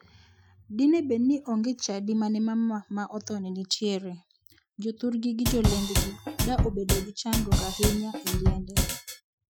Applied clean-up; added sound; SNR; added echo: classical method Wiener filter.